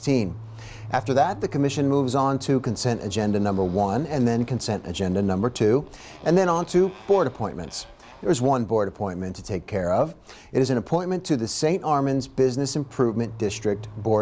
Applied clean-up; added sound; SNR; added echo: none; Motorcycle; 20 dB; none.